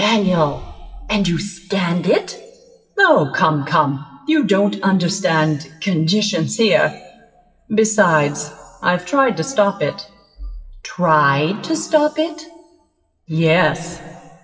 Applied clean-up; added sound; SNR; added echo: classical method WPE with log-MMSE.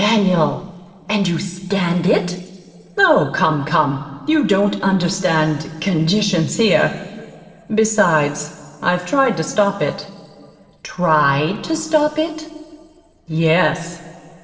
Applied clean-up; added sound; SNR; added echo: neural separator model SepFormer DNS4.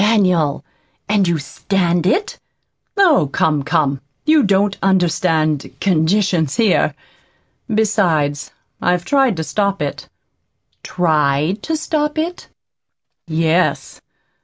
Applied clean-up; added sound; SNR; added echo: none; none; none; none.